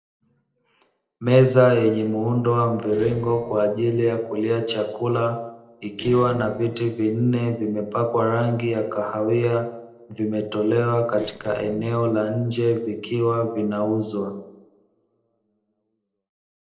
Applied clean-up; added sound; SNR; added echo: neural separator model SepFormer DNS4.